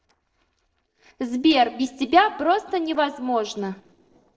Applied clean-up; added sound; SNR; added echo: neural separator model SepFormer DNS4.